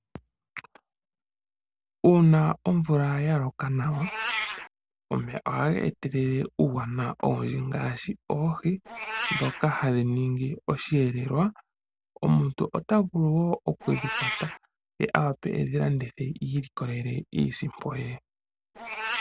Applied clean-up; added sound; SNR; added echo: none; Meow; 13 dB; none.